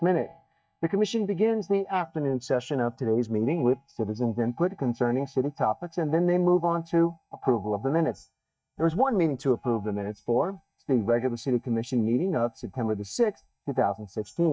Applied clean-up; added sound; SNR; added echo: neural mask model DeepFilterNet 3.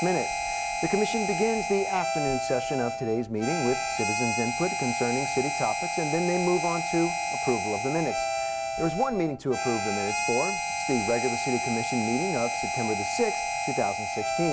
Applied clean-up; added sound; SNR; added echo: none; Harmonica; 1 dB; reverberation time 0.3 s.